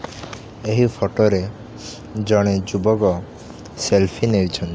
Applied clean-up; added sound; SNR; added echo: none; none; none; none.